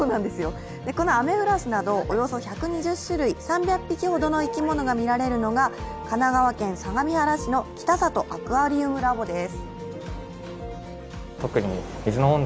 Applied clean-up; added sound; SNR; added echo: none; none; none; none.